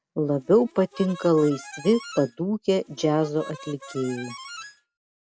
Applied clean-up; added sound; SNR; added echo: none; Harmonica; 18 dB; none.